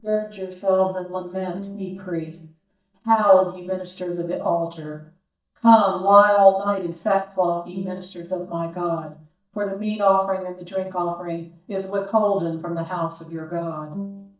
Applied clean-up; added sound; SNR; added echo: neural mask model DeepFilterNet 3.